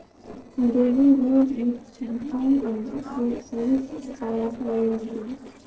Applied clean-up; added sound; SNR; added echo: neural separator model SepFormer DNS4.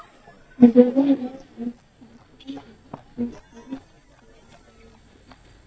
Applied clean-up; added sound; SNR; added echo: neural mask model DeepFilterNet 3.